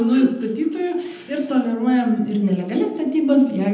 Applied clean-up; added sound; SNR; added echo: none; none; none; reverberation time 0.9 s.